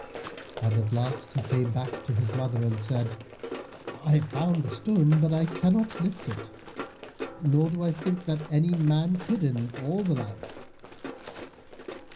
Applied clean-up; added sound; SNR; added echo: none; Run; 13 dB; reverberation time 0.4 s.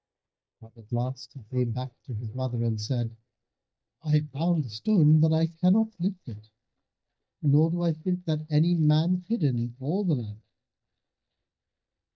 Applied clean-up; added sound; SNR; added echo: neural mask model DeepFilterNet 3.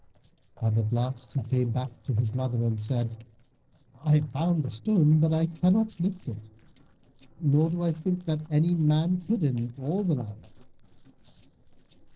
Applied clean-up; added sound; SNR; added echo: neural separator model SepFormer DNS4.